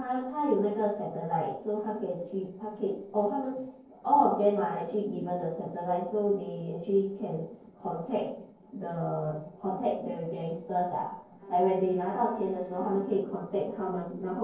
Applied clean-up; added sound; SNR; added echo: neural separator model SepFormer DNS4.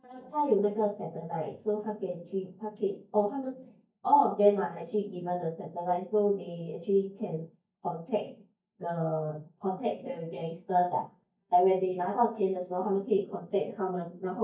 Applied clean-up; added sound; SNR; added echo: neural mask model DeepFilterNet 3.